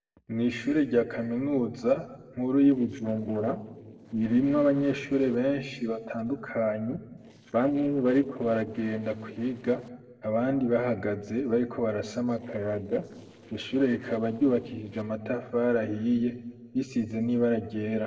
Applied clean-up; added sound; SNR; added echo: neural separator model SepFormer DNS4.